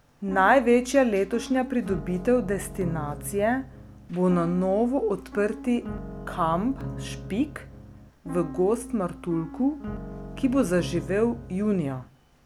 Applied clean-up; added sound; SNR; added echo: none; Piano; 12 dB; none.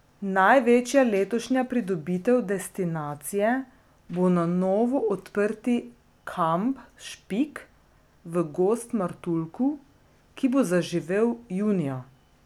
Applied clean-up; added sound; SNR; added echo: none; none; none; none.